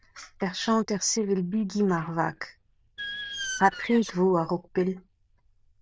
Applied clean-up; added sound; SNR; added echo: neural diffusion model UNIVERSE++.